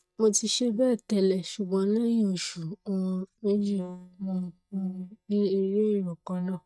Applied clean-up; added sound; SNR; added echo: neural mask model DeepFilterNet 3.